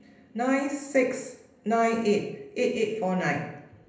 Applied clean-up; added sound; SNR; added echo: none; none; none; reverberation time 0.8 s.